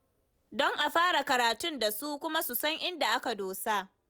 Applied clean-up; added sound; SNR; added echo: none; none; none; none.